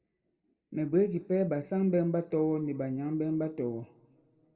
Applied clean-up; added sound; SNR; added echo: none; none; none; reverberation time 2.5 s.